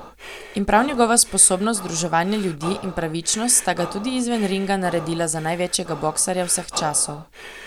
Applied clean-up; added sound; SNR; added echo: none; Breathing; 16 dB; none.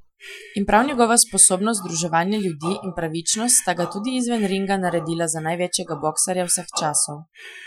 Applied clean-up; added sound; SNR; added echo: classical method Wiener filter.